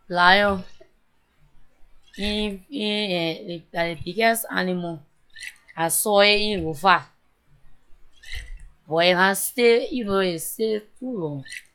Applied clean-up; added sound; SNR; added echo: classical method log-MMSE.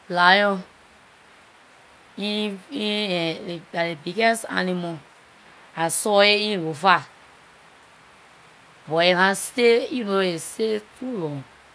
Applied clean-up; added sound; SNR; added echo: none; none; none; none.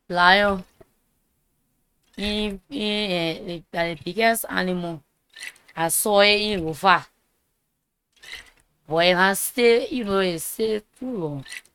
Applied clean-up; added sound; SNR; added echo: neural mask model RNNoise.